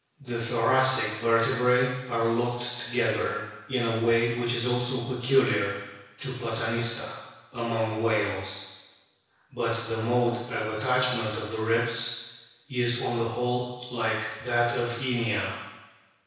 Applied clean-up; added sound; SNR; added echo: none; none; none; reverberation time 1.1 s.